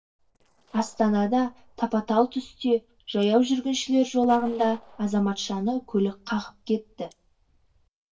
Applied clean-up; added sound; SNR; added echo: neural separator model SepFormer DNS4.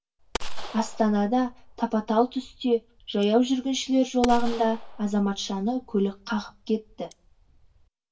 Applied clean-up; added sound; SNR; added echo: none; Gunshot, gunfire; 9 dB; reverberation time 0.1 s.